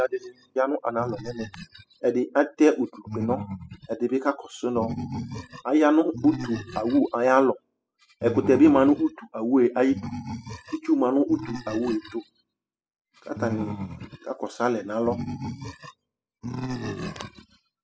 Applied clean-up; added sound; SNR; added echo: classical method spectral subtraction.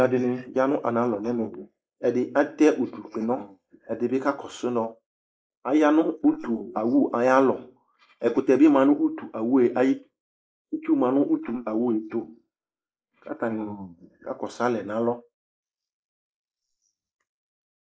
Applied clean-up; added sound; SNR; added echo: neural mask model Resemble Enhance denoiser.